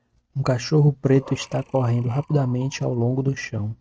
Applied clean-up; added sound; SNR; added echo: neural mask model RNNoise.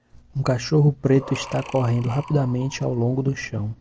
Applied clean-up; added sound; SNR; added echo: none; Breathing; 15 dB; none.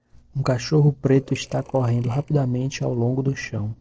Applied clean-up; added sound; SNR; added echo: neural separator model SepFormer DNS4.